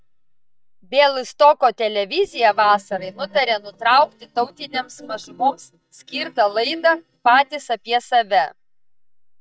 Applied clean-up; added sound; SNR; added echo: neural mask model DeepFilterNet 3.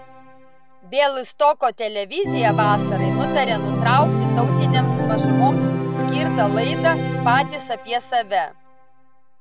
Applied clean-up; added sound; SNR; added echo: none; Organ; 0 dB; none.